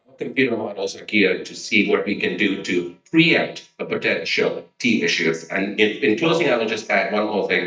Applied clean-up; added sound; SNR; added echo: neural mask model DeepFilterNet 3.